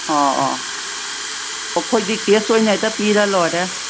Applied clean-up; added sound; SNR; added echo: none; Fill (with liquid) / Water tap, faucet; 7 dB; none.